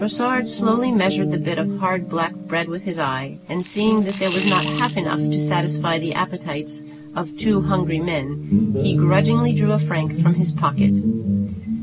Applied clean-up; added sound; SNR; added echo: none; Coin (dropping) / Glass + Guitar; 0 dB; none.